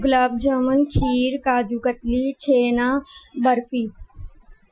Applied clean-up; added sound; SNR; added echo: classical method Wiener filter.